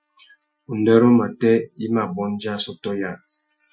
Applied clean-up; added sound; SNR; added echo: classical method Wiener filter.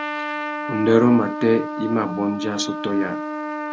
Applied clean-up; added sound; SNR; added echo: none; Trumpet; 7 dB; none.